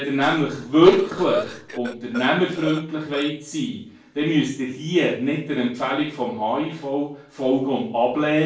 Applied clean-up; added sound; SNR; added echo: neural separator model SepFormer DNS4.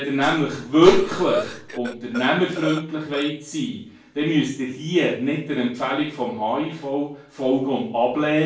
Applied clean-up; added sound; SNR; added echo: none; Breathing; 11 dB; reverberation time 0.3 s.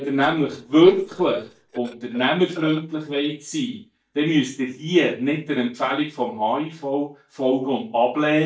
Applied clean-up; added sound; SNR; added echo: neural mask model DeepFilterNet 3.